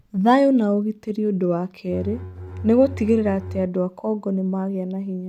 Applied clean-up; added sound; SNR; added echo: none; Bowed string instrument; 12 dB; none.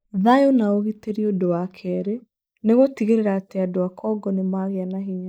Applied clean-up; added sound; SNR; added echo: neural mask model Resemble Enhance denoiser.